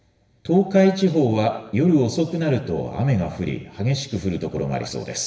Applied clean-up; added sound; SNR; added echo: none; none; none; reverberation time 1.0 s.